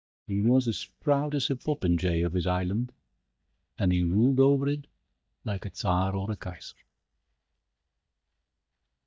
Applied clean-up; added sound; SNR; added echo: neural mask model DeepFilterNet 3.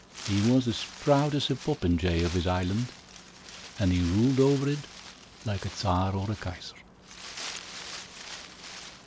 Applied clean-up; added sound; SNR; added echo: none; Wind; 15 dB; none.